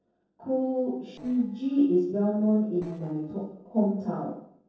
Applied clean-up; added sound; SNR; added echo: neural separator model SepFormer DNS4.